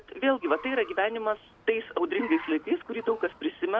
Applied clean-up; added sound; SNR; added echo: none; Car; 18 dB; none.